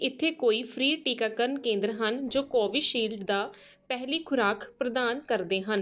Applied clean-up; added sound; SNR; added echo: neural separator model SepFormer DNS4.